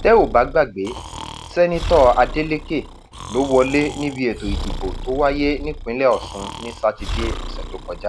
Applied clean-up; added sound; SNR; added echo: none; Breathing; 9 dB; none.